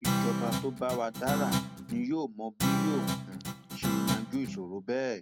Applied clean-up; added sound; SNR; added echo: none; Guitar; -2 dB; none.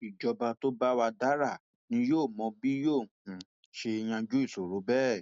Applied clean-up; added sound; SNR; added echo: none; none; none; none.